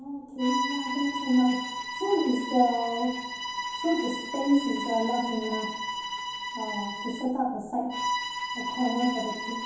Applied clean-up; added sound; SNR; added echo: none; Bowed string instrument; 5 dB; reverberation time 2.2 s.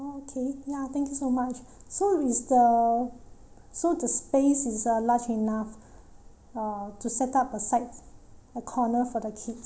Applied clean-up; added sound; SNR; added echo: none; none; none; none.